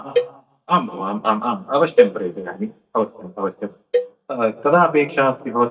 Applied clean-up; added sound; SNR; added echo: neural mask model DeepFilterNet 3.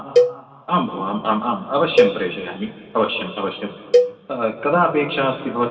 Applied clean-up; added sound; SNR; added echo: none; Cowbell; 1 dB; reverberation time 2.3 s.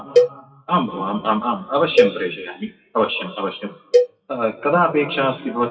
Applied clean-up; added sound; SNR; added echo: classical method WPE with log-MMSE.